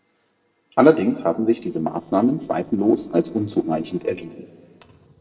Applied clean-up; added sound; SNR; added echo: neural separator model SepFormer DNS4.